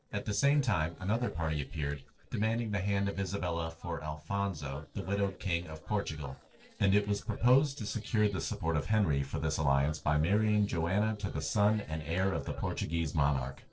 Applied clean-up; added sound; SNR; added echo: neural separator model SepFormer DNS4.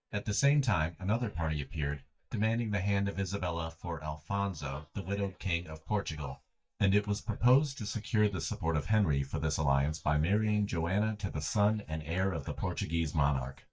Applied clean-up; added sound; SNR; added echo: neural mask model DeepFilterNet 3.